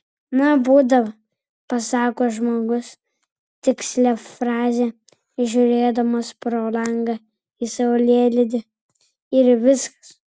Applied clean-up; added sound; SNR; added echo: none; none; none; none.